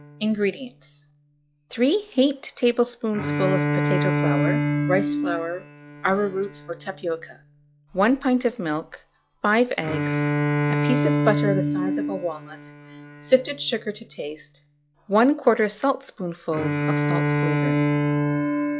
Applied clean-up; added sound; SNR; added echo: classical method log-MMSE.